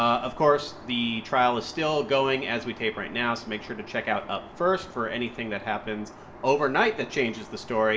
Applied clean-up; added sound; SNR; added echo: none; Aircraft; 18 dB; reverberation time 0.6 s.